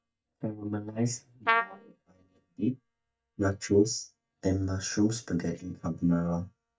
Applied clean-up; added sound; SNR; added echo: neural mask model DeepFilterNet 3.